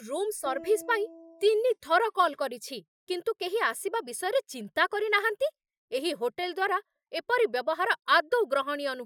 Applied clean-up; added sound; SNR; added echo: classical method Wiener filter.